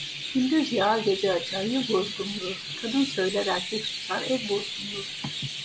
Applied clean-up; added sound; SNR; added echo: none; Chirp, tweet; 7 dB; none.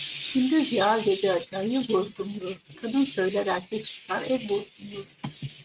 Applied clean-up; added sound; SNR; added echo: neural mask model RNNoise.